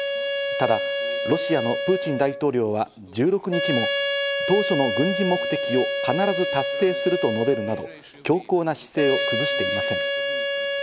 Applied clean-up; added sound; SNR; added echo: none; Wind instrument, woodwind instrument; 2 dB; none.